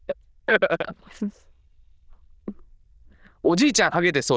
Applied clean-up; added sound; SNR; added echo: neural diffusion model UNIVERSE++.